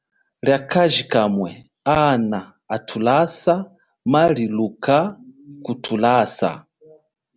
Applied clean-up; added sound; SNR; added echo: none; none; none; none.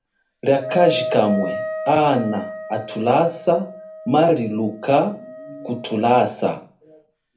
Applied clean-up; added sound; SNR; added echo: none; Wind instrument, woodwind instrument; 11 dB; reverberation time 0.3 s.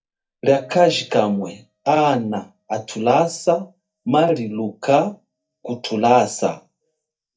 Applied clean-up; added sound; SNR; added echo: neural mask model DeepFilterNet 3.